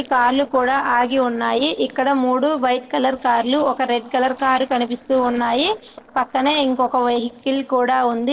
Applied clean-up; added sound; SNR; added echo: neural separator model SepFormer DNS4.